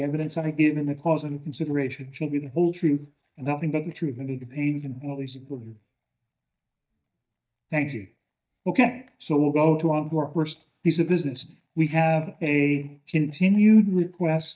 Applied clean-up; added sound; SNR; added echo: neural mask model DeepFilterNet 3.